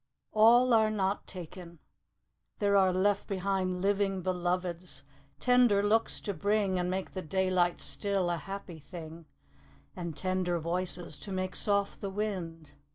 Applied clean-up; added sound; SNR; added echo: none; none; none; none.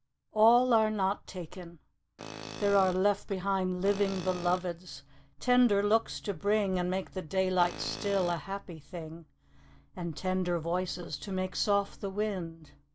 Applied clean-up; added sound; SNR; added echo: none; Tools; 14 dB; none.